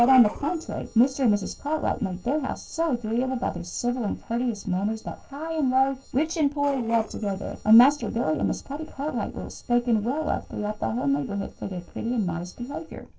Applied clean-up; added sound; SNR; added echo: neural separator model SepFormer DNS4.